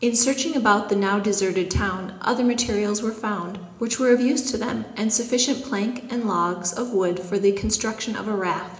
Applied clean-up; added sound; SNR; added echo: none; none; none; reverberation time 0.8 s.